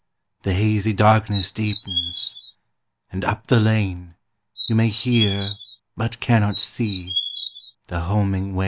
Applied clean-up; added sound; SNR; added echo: none; Chirp, tweet; 7 dB; none.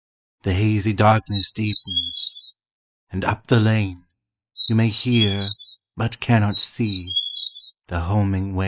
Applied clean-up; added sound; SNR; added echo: classical method spectral subtraction.